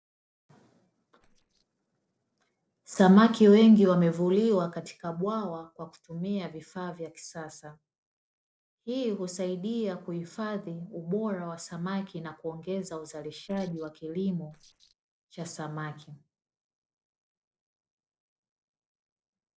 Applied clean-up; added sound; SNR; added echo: neural separator model SepFormer DNS4.